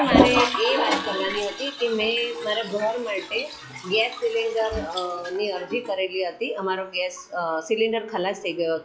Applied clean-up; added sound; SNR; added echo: classical method log-MMSE.